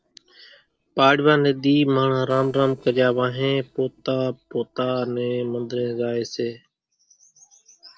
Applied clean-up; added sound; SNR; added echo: neural separator model SepFormer DNS4.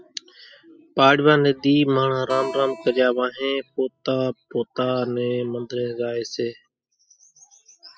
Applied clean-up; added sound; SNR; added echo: classical method spectral subtraction.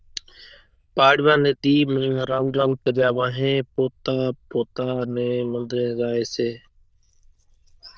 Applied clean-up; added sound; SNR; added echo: neural diffusion model UNIVERSE++.